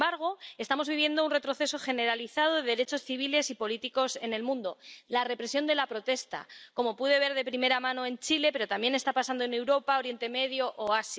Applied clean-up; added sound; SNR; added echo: none; none; none; none.